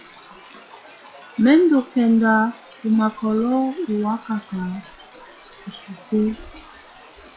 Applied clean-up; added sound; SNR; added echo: classical method log-MMSE.